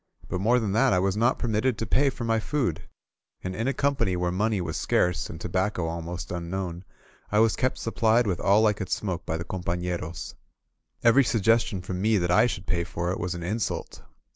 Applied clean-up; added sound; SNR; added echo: none; none; none; none.